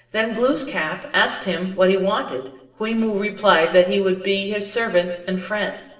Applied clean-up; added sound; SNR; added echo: neural separator model SepFormer DNS4.